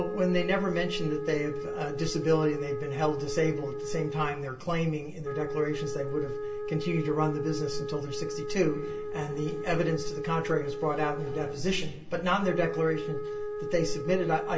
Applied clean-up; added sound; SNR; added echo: none; Wind instrument, woodwind instrument; 6 dB; reverberation time 0.2 s.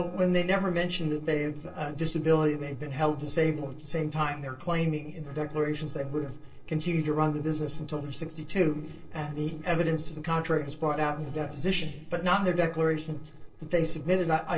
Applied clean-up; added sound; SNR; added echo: neural separator model SepFormer DNS4.